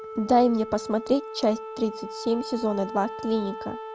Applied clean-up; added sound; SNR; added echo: none; Wind instrument, woodwind instrument; 11 dB; none.